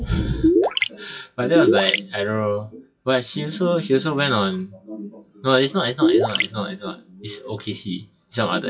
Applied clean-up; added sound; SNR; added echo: classical method WPE with log-MMSE.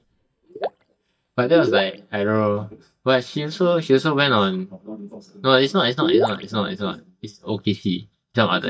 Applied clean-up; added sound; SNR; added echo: neural mask model DeepFilterNet 3.